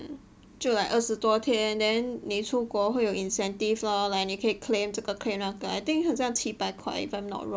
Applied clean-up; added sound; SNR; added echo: none; none; none; none.